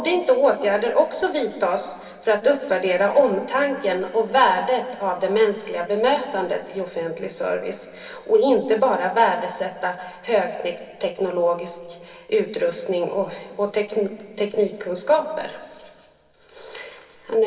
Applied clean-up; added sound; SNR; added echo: none; none; none; reverberation time 1.8 s.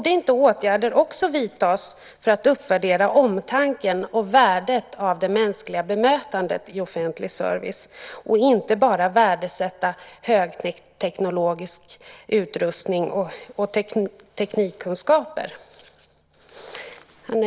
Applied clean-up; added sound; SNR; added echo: none; none; none; none.